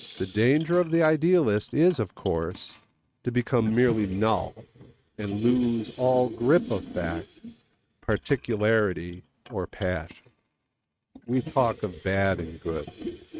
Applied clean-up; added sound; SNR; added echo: neural mask model RNNoise.